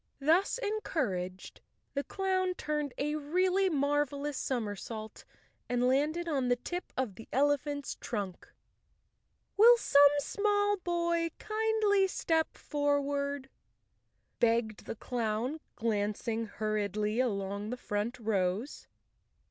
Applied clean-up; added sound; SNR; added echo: none; none; none; none.